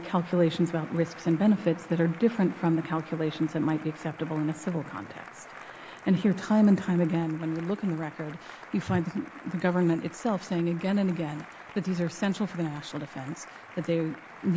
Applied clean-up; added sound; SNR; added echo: none; Applause; 18 dB; none.